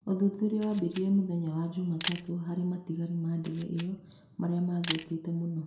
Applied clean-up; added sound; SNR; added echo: none; Camera; 14 dB; reverberation time 0.5 s.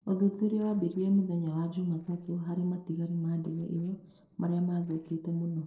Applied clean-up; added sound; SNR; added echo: neural separator model SepFormer DNS4.